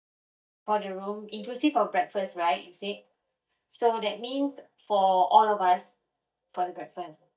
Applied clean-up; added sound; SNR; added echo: neural mask model DeepFilterNet 3.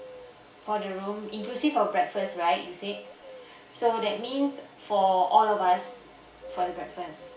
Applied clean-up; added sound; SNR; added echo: none; Bird vocalization, bird call, bird song; 19 dB; reverberation time 0.2 s.